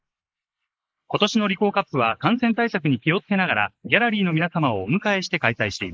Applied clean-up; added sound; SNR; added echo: neural mask model Resemble Enhance denoiser.